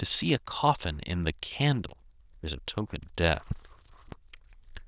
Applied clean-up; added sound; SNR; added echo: neural diffusion model UNIVERSE++.